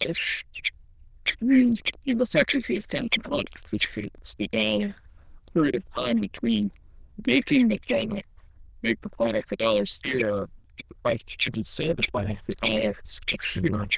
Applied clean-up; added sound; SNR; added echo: neural diffusion model UNIVERSE++.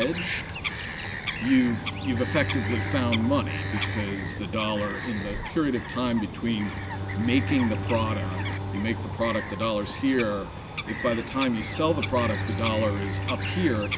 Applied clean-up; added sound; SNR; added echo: none; Bowed string instrument + Bird vocalization, bird call, bird song; 3 dB; none.